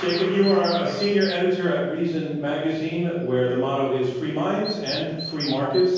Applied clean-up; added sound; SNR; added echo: none; Bird vocalization, bird call, bird song; 15 dB; reverberation time 1.3 s.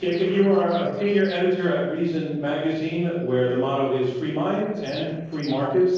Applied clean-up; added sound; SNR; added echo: neural separator model SepFormer DNS4.